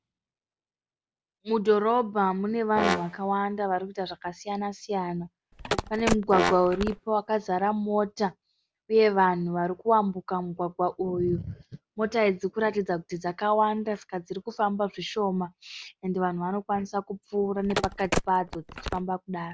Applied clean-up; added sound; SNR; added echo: none; Telephone + Brass instrument; 5 dB; none.